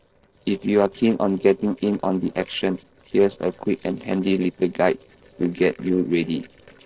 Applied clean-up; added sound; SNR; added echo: neural separator model SepFormer DNS4.